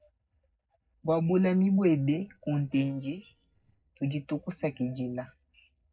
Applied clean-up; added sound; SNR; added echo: neural separator model SepFormer DNS4.